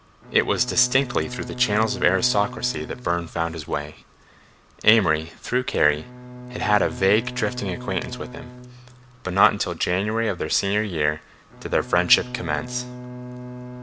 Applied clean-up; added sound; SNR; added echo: none; Bowed string instrument; 13 dB; none.